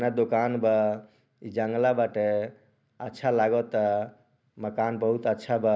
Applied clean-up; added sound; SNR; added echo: none; none; none; none.